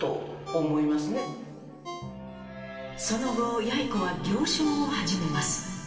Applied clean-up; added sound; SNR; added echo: none; Ringtone; 15 dB; reverberation time 2.4 s.